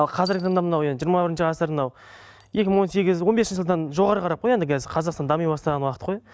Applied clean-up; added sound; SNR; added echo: neural mask model DeepFilterNet 3.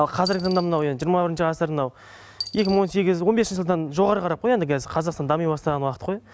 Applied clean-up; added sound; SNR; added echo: none; Coin (dropping); 18 dB; none.